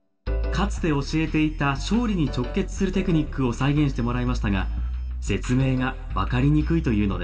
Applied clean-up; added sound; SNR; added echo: none; none; none; reverberation time 1.8 s.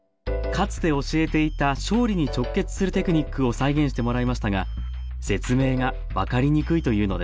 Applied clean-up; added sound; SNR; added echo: none; none; none; none.